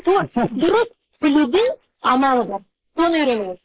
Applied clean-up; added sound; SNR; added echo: neural mask model Resemble Enhance denoiser.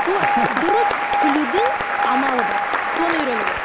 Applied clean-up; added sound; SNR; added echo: none; Applause / Cheering + Alarm; -4 dB; none.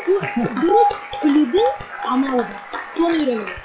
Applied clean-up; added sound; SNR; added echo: classical method log-MMSE.